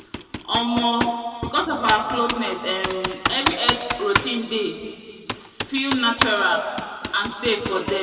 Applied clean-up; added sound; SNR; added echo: none; Computer keyboard; 5 dB; reverberation time 2.1 s.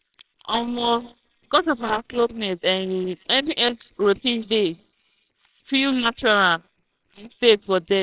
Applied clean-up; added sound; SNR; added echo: neural separator model SepFormer WHAMR!.